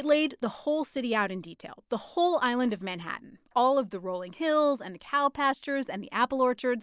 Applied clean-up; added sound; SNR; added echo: none; none; none; none.